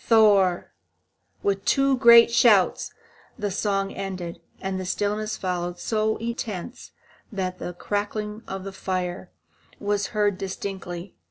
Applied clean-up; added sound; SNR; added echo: none; none; none; none.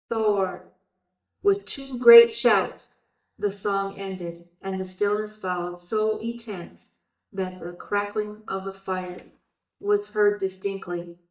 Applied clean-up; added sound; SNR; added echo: neural mask model DeepFilterNet 3.